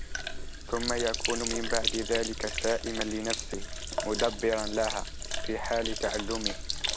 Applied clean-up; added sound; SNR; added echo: none; Sink (filling or washing); 1 dB; none.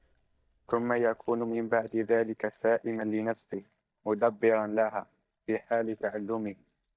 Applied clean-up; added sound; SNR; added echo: neural mask model DeepFilterNet 3.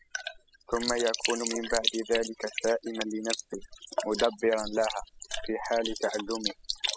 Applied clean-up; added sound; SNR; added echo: classical method spectral subtraction.